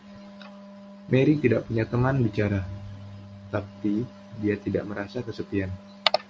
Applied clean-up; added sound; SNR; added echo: none; Wind instrument, woodwind instrument; 19 dB; none.